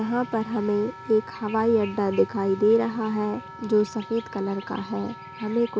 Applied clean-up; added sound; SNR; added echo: none; Wind instrument, woodwind instrument; 17 dB; none.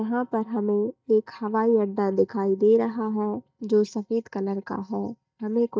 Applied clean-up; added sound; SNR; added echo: neural mask model DeepFilterNet 3.